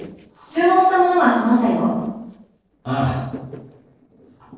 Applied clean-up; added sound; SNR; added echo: neural separator model SepFormer DNS4.